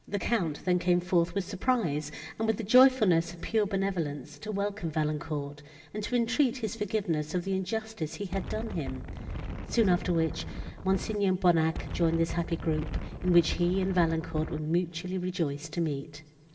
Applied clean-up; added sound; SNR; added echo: none; Wind; 8 dB; reverberation time 1.1 s.